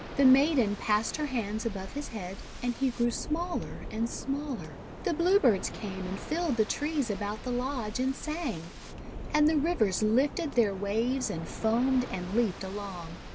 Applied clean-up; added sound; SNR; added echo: none; Waves, surf; 11 dB; none.